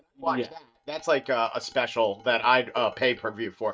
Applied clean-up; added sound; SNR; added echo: neural mask model DeepFilterNet 3.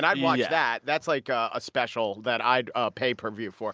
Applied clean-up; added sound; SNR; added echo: none; none; none; none.